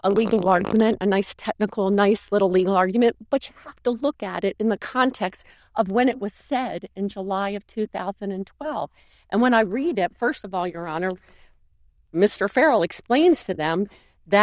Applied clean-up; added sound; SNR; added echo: neural diffusion model UNIVERSE++.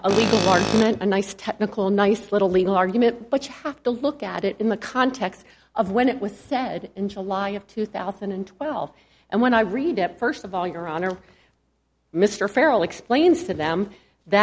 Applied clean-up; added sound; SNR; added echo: none; Tools; 4 dB; none.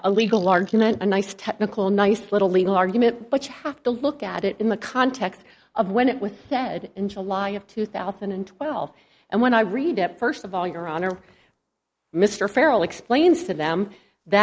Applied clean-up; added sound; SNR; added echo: neural mask model Resemble Enhance denoiser.